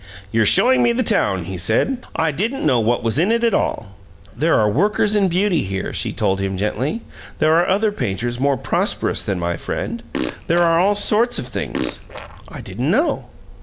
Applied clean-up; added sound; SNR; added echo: none; Fart; 8 dB; none.